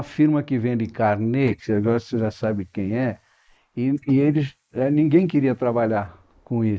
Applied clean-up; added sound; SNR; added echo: neural mask model Resemble Enhance denoiser.